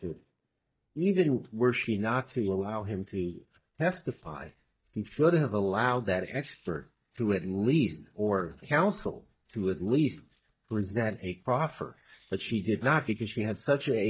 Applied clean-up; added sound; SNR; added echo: neural mask model DeepFilterNet 3.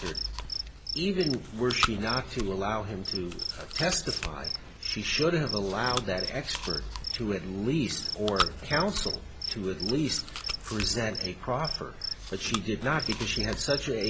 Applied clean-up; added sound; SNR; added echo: none; Cricket + Chewing, mastication; 4 dB; none.